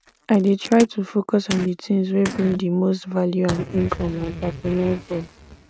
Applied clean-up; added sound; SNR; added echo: neural mask model RNNoise.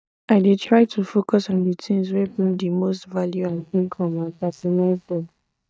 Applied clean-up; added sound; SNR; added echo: neural mask model DeepFilterNet 3.